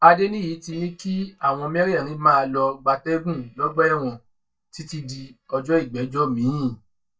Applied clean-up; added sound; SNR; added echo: neural mask model DeepFilterNet 3.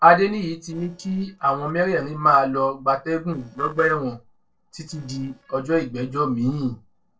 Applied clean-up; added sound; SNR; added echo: neural separator model SepFormer DNS4.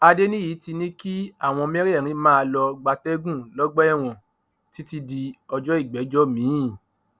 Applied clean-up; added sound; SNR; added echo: none; none; none; none.